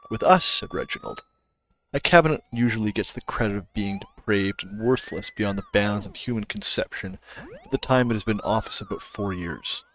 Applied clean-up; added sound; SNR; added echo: neural mask model RNNoise.